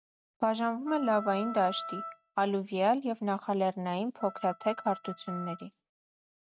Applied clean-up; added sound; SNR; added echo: neural mask model RNNoise.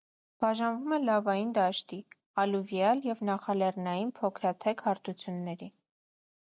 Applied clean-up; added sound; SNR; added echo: none; none; none; none.